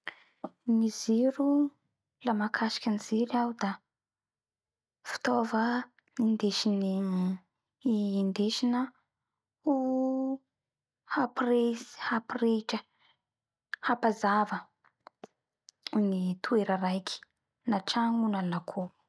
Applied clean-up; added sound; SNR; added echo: none; none; none; none.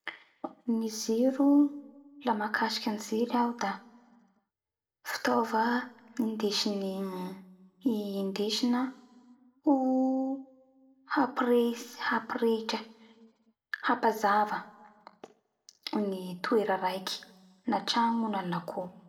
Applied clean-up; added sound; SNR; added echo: none; none; none; reverberation time 0.9 s.